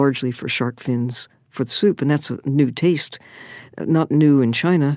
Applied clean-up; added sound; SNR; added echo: none; none; none; none.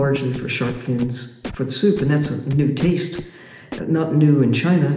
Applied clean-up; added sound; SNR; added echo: none; Scratching (performance technique); 17 dB; reverberation time 0.8 s.